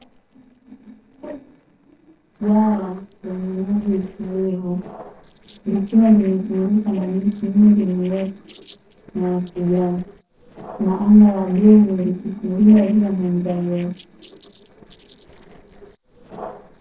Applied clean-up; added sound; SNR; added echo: neural separator model SepFormer DNS4.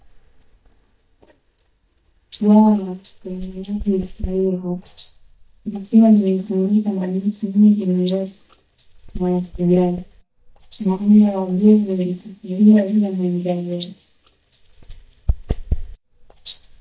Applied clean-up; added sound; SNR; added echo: neural mask model DeepFilterNet 3.